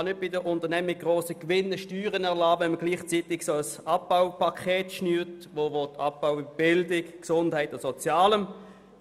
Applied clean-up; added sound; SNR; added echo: none; none; none; none.